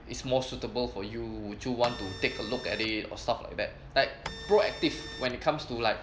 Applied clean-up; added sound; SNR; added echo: none; Printer; 11 dB; none.